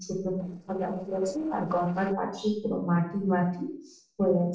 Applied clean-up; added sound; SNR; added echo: neural separator model SepFormer DNS4.